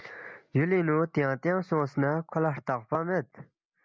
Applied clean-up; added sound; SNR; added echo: none; none; none; none.